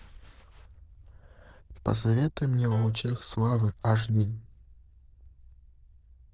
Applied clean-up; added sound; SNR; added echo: neural diffusion model UNIVERSE++.